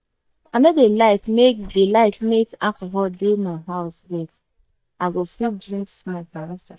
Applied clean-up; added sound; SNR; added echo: neural mask model DeepFilterNet 3.